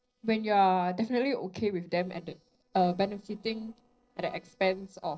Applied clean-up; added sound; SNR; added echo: neural separator model SepFormer DNS4.